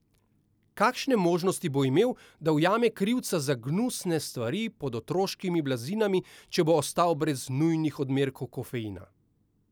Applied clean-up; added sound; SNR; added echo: none; none; none; none.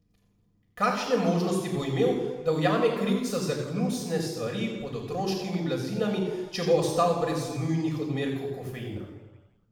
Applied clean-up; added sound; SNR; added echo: none; none; none; reverberation time 1.1 s.